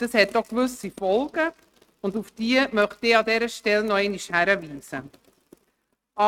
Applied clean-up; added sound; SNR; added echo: neural mask model RNNoise.